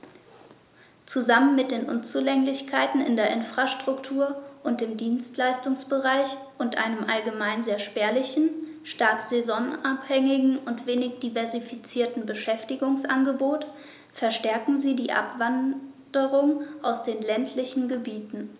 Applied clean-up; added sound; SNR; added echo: none; none; none; none.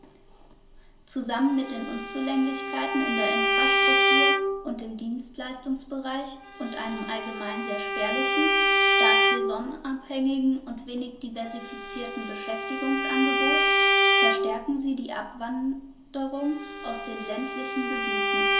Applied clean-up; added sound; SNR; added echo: none; Bowed string instrument; -4 dB; reverberation time 0.2 s.